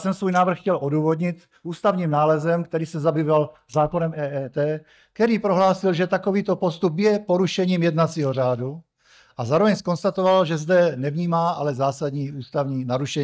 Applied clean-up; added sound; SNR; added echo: neural mask model DeepFilterNet 3.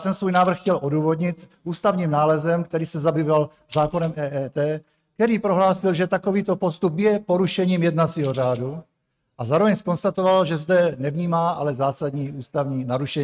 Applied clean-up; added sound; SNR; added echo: neural mask model RNNoise.